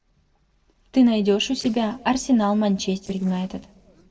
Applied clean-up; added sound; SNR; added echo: neural separator model SepFormer DNS4.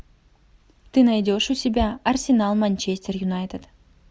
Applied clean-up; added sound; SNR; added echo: none; none; none; none.